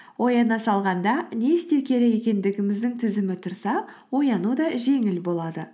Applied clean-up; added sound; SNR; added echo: none; none; none; none.